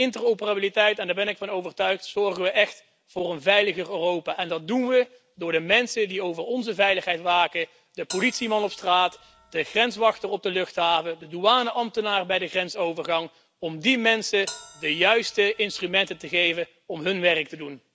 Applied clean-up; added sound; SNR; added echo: none; Bell; 20 dB; none.